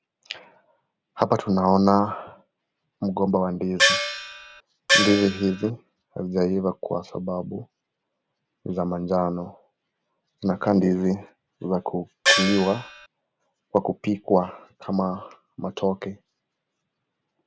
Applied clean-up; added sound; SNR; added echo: none; Gong; -3 dB; none.